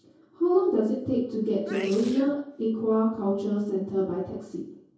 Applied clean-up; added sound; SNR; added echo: none; Sneeze; 15 dB; reverberation time 0.6 s.